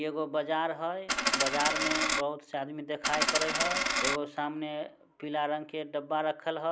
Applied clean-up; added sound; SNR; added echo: none; Coin (dropping); -4 dB; none.